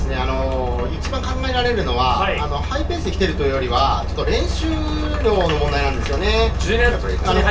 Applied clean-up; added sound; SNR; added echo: none; Truck; 7 dB; reverberation time 0.3 s.